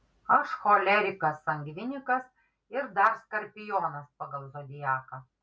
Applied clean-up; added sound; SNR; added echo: none; none; none; none.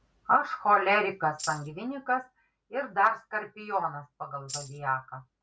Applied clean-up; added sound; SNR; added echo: none; Tambourine; 12 dB; none.